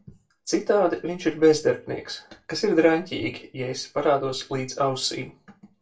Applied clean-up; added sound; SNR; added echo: none; none; none; reverberation time 0.2 s.